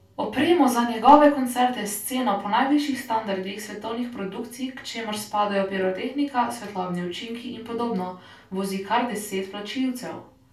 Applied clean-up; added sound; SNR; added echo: none; none; none; reverberation time 0.3 s.